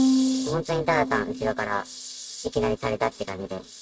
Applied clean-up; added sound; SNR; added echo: neural mask model RNNoise.